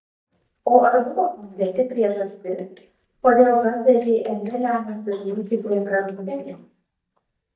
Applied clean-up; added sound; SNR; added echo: neural mask model DeepFilterNet 3.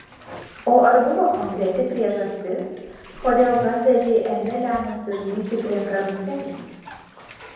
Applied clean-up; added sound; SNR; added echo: none; Bathtub (filling or washing); 19 dB; reverberation time 1.1 s.